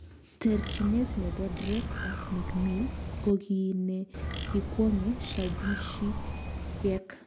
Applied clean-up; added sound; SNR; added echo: none; Bird; 3 dB; none.